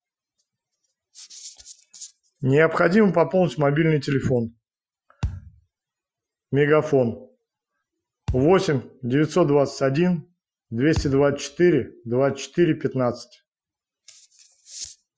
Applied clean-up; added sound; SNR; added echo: classical method Wiener filter.